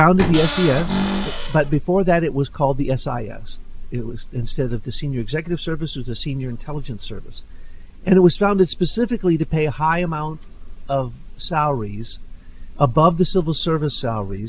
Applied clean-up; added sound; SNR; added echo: none; Cupboard open or close / Door; 4 dB; none.